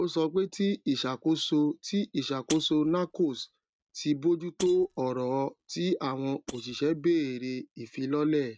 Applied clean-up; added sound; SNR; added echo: neural mask model RNNoise.